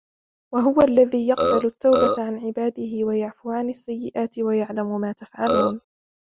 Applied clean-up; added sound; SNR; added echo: none; Burping, eructation; 0 dB; none.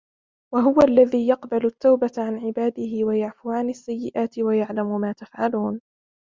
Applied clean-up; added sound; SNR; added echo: none; none; none; none.